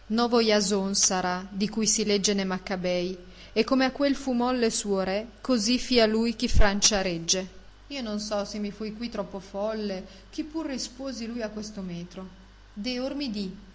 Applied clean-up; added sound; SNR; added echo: none; none; none; none.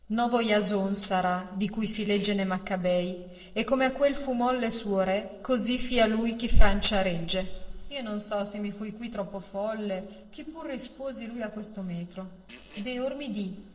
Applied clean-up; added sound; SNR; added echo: neural separator model SepFormer DNS4.